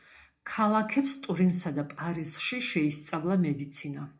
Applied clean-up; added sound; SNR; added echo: none; none; none; reverberation time 0.3 s.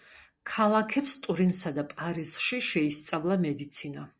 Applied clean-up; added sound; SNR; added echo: none; none; none; none.